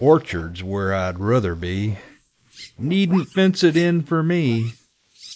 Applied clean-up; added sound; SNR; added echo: neural mask model Resemble Enhance denoiser.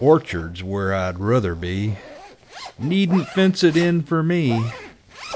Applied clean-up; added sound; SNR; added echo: none; Zipper (clothing); 18 dB; none.